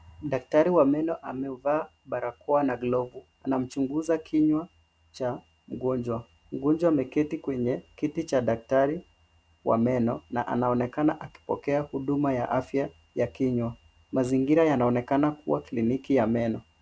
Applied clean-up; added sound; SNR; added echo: none; none; none; none.